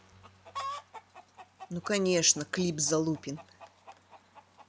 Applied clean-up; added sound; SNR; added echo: none; Chicken, rooster; 14 dB; none.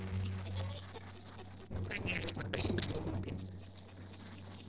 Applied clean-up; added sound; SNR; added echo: neural separator model SepFormer DNS4.